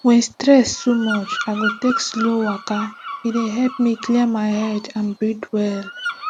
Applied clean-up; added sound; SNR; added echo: none; Bird vocalization, bird call, bird song; 11 dB; none.